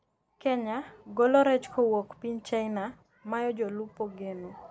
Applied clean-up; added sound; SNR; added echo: none; none; none; none.